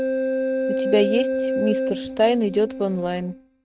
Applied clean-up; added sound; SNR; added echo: neural mask model RNNoise.